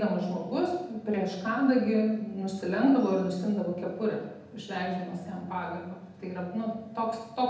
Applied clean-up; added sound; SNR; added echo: none; none; none; reverberation time 0.8 s.